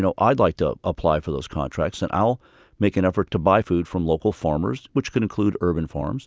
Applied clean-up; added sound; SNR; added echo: none; none; none; none.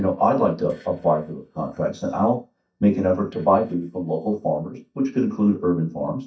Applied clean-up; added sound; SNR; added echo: neural mask model DeepFilterNet 3.